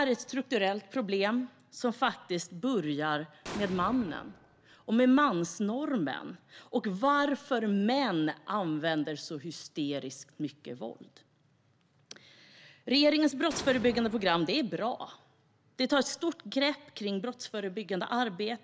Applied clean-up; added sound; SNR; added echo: none; Explosion; 15 dB; none.